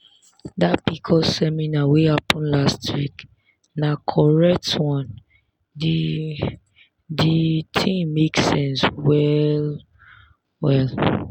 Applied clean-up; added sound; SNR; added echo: none; none; none; none.